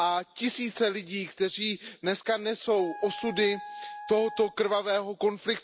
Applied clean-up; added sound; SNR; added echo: none; Wind instrument, woodwind instrument; 14 dB; none.